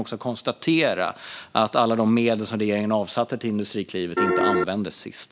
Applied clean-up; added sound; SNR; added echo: none; Piano; -4 dB; none.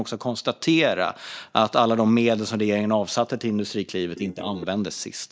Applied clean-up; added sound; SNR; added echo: neural mask model DeepFilterNet 3.